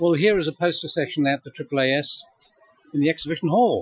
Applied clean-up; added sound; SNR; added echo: classical method Wiener filter.